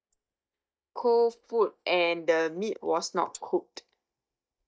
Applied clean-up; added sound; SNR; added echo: neural mask model DeepFilterNet 3.